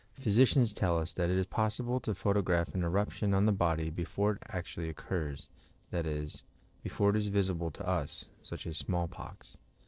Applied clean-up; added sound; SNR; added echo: neural separator model SepFormer DNS4.